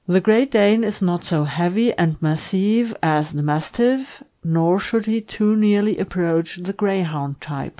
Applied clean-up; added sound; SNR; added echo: none; none; none; none.